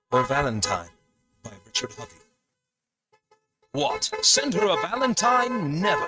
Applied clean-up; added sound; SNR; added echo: neural mask model RNNoise.